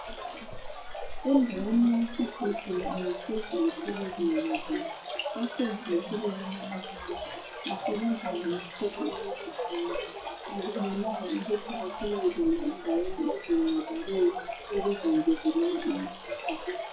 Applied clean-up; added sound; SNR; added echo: classical method WPE with log-MMSE.